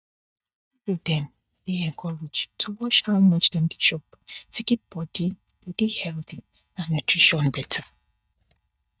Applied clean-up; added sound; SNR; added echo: neural mask model DeepFilterNet 3.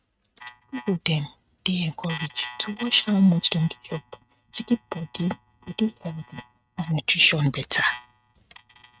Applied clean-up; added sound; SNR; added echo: neural mask model RNNoise.